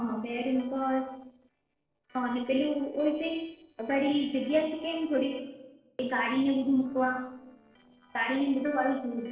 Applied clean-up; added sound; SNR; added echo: neural separator model SepFormer DNS4.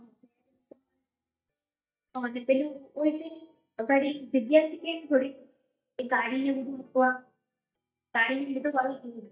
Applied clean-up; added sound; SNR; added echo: neural mask model DeepFilterNet 3.